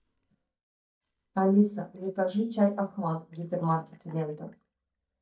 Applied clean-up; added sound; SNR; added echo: neural mask model DeepFilterNet 3.